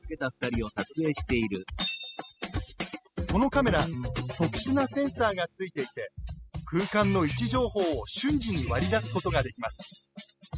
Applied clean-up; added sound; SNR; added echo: classical method spectral subtraction.